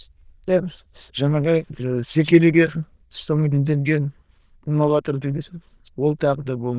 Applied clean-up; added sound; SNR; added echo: neural diffusion model UNIVERSE++.